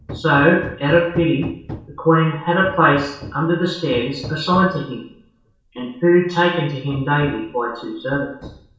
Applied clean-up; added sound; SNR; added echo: none; Hammer; 17 dB; reverberation time 0.6 s.